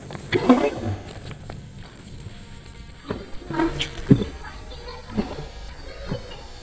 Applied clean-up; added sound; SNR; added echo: neural mask model DeepFilterNet 3.